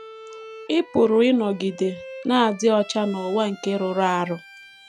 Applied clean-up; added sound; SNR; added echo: none; Bowed string instrument; 19 dB; none.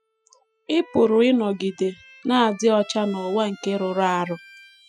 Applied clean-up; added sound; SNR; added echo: classical method spectral subtraction.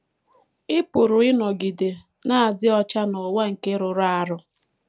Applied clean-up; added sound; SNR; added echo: none; none; none; none.